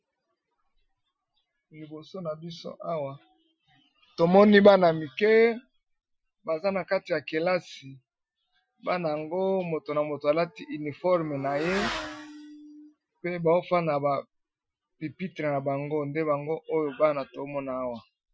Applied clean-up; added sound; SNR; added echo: classical method Wiener filter.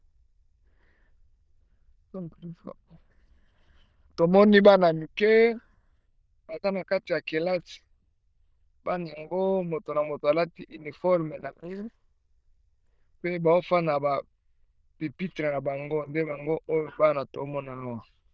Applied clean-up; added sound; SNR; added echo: neural diffusion model UNIVERSE++.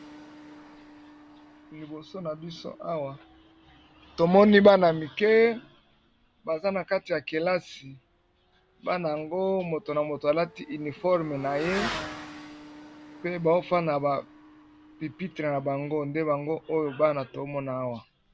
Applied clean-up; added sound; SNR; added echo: none; Motorcycle / Accelerating, revving, vroom; 18 dB; none.